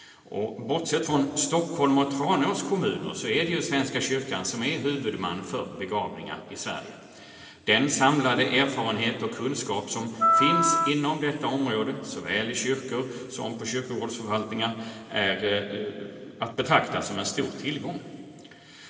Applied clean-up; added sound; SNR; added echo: none; Wind instrument, woodwind instrument; -2 dB; reverberation time 2.6 s.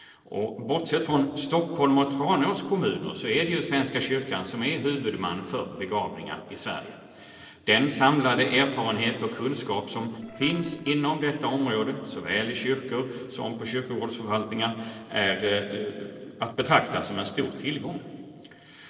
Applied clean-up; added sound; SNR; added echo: neural separator model SepFormer DNS4.